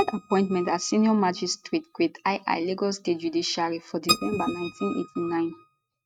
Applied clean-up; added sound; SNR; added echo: neural mask model RNNoise.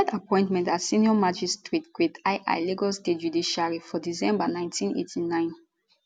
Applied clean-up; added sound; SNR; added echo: none; none; none; none.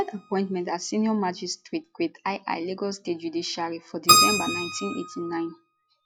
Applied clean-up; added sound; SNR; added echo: classical method log-MMSE.